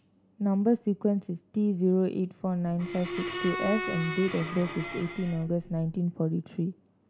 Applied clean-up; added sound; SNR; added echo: none; Bowed string instrument; 8 dB; none.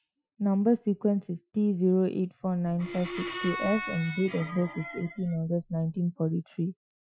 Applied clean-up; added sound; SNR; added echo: classical method Wiener filter.